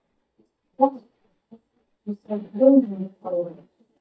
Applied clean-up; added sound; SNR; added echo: neural mask model DeepFilterNet 3.